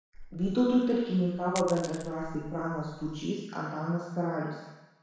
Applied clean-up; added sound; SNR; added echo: none; Coin (dropping); 16 dB; reverberation time 1.1 s.